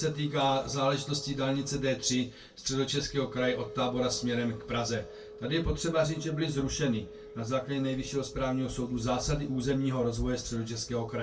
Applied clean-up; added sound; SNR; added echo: none; Wind instrument, woodwind instrument; 17 dB; reverberation time 0.2 s.